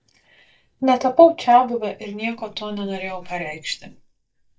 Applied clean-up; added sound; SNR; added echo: neural mask model DeepFilterNet 3.